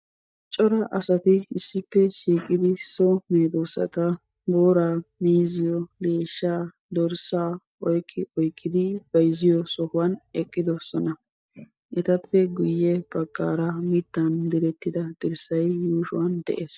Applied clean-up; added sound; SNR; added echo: neural mask model DeepFilterNet 3.